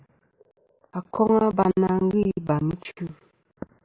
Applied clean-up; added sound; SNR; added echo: none; none; none; none.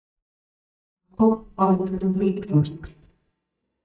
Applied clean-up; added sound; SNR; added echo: neural mask model DeepFilterNet 3.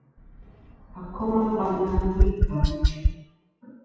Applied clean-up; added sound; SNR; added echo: classical method WPE with log-MMSE.